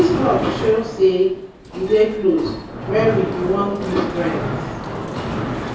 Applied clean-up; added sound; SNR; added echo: none; Mechanisms; 7 dB; reverberation time 0.6 s.